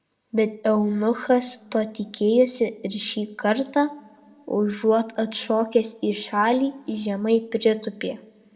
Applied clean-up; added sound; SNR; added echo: none; none; none; reverberation time 1.2 s.